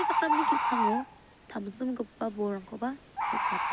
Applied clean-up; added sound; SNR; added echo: none; Bird; -3 dB; none.